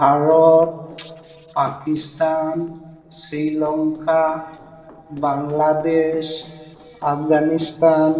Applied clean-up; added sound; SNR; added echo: neural separator model SepFormer DNS4.